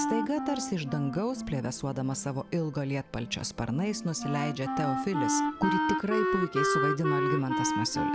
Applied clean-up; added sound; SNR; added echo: none; Wind instrument, woodwind instrument; 0 dB; none.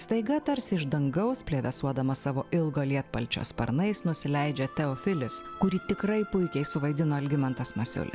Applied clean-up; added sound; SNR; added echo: none; none; none; none.